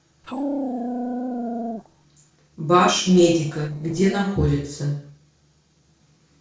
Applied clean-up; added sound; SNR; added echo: neural separator model SepFormer DNS4.